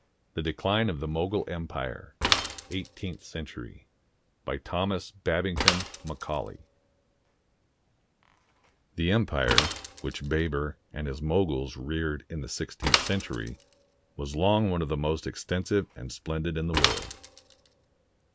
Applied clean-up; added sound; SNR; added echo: none; Mechanisms / Bicycle; 4 dB; none.